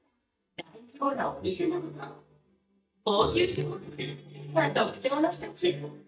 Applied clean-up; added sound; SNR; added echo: neural mask model DeepFilterNet 3.